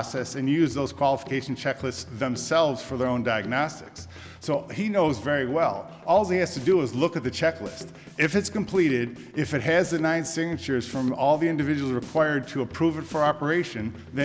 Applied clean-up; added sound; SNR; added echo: none; Drum kit; 18 dB; none.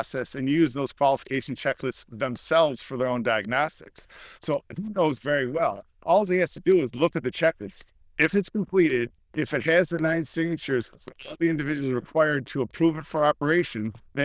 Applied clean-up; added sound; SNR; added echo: neural diffusion model UNIVERSE++.